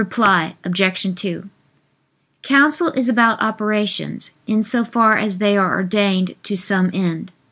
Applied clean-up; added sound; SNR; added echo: none; none; none; none.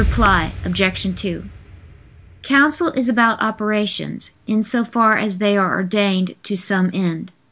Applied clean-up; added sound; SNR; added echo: none; Explosion; 11 dB; none.